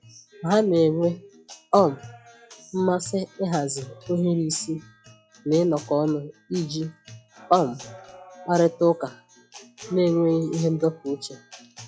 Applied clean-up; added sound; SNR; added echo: classical method log-MMSE.